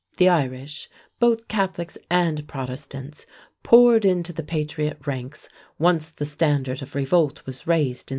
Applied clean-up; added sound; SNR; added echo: none; none; none; none.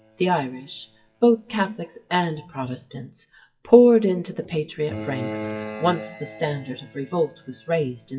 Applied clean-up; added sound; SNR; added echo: classical method WPE with log-MMSE.